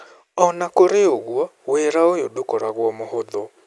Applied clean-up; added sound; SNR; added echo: none; none; none; none.